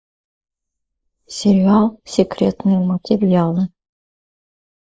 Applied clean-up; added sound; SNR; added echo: neural mask model Resemble Enhance denoiser.